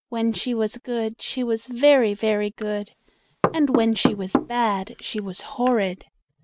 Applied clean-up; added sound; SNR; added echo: none; Knock / Wood; 4 dB; none.